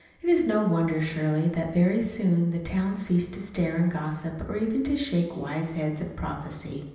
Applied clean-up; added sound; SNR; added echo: none; none; none; reverberation time 0.9 s.